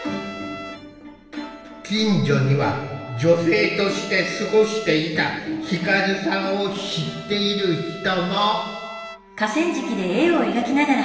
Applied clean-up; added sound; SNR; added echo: none; Trumpet; 17 dB; reverberation time 1.3 s.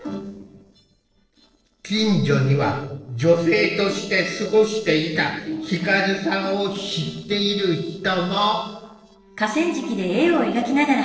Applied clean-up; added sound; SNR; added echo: neural separator model SepFormer DNS4.